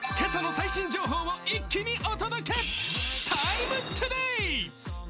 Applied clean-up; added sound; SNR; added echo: none; none; none; none.